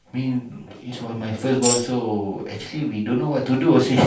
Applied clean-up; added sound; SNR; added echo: none; Tambourine; 3 dB; reverberation time 0.3 s.